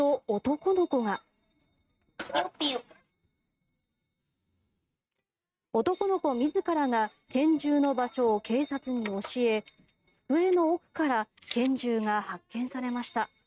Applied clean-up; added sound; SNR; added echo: neural mask model RNNoise.